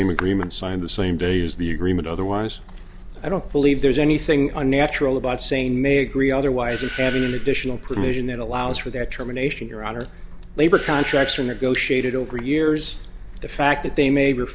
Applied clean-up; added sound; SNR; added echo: none; Doorbell; 14 dB; none.